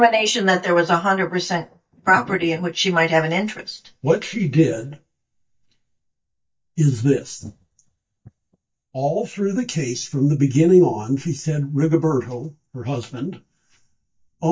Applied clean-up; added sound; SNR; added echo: neural mask model DeepFilterNet 3.